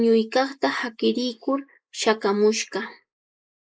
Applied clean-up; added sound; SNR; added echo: neural mask model Resemble Enhance denoiser.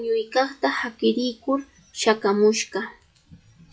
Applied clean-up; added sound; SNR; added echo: classical method log-MMSE.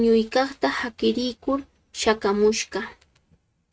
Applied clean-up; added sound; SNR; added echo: neural mask model RNNoise.